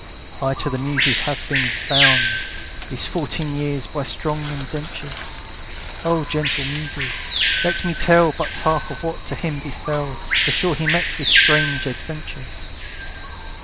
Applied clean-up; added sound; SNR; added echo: none; Bird vocalization, bird call, bird song; 0 dB; none.